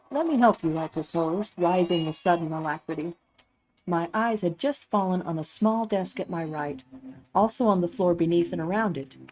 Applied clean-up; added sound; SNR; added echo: neural mask model RNNoise.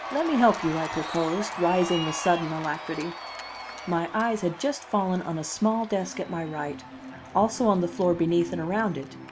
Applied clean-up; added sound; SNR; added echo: none; Cheering; 11 dB; none.